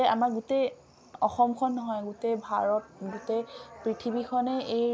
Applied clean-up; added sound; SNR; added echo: none; none; none; none.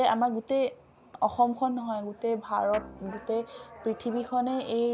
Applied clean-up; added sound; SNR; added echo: none; Guitar; 18 dB; none.